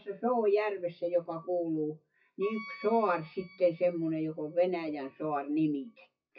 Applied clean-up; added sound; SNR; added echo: classical method WPE with log-MMSE.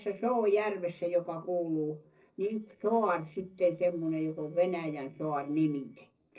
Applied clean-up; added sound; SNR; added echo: neural separator model SepFormer DNS4.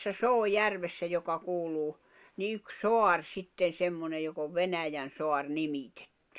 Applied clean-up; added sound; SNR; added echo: none; none; none; none.